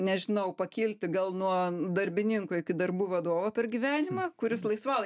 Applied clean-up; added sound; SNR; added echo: none; none; none; none.